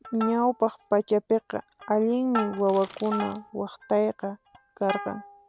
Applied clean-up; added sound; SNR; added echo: none; Plucked string instrument + Crackle; 12 dB; none.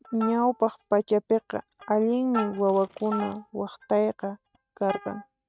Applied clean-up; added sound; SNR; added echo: neural mask model RNNoise.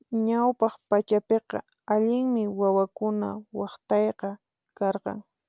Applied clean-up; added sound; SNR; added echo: none; none; none; none.